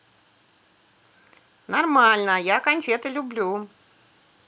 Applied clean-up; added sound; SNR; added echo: none; none; none; none.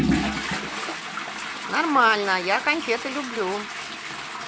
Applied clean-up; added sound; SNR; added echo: none; Toilet flush / Water; 3 dB; none.